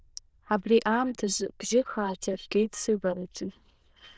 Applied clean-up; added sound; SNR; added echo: neural diffusion model UNIVERSE++.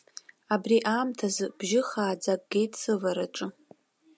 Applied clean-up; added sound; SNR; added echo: none; none; none; none.